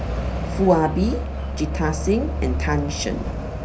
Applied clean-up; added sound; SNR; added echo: none; Alarm / Truck; 2 dB; reverberation time 0.5 s.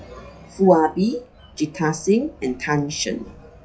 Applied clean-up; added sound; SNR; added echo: classical method WPE with log-MMSE.